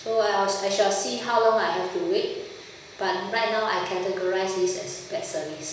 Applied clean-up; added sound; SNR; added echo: none; none; none; reverberation time 1.1 s.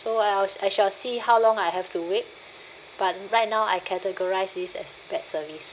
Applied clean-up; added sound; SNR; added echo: none; none; none; none.